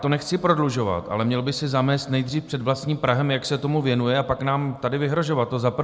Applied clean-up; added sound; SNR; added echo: none; none; none; none.